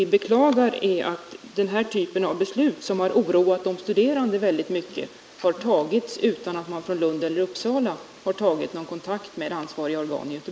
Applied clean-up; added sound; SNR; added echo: neural mask model Resemble Enhance denoiser.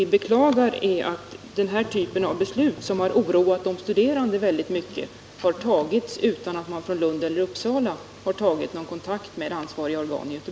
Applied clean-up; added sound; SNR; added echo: none; Strum; 17 dB; none.